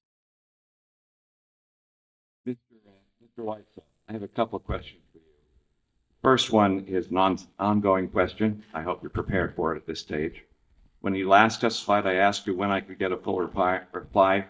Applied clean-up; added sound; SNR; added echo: neural mask model DeepFilterNet 3.